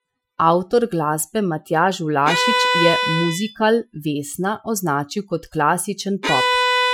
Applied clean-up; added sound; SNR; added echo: classical method Wiener filter.